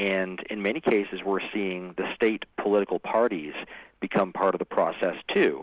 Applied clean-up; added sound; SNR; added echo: none; none; none; none.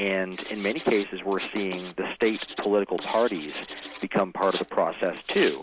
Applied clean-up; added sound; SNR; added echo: none; Writing; 14 dB; none.